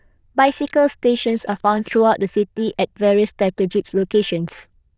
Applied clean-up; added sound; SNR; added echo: neural diffusion model UNIVERSE++.